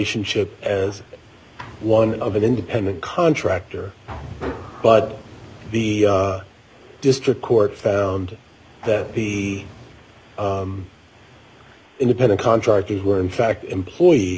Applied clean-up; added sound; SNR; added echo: none; none; none; none.